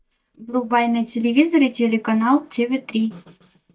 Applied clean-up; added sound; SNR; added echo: neural mask model DeepFilterNet 3.